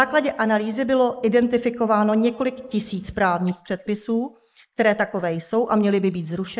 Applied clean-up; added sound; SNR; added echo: neural mask model Resemble Enhance denoiser.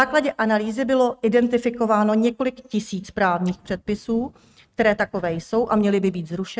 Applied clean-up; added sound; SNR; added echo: neural mask model RNNoise.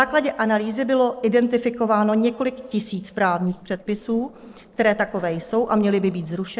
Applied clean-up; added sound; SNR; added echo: neural separator model SepFormer DNS4.